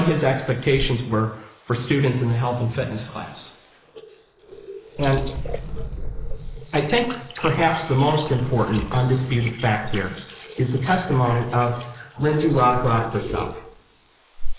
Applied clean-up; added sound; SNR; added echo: neural mask model Resemble Enhance denoiser.